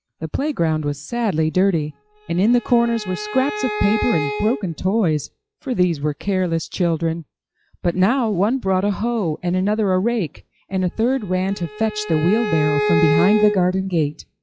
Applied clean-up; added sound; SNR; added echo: classical method log-MMSE.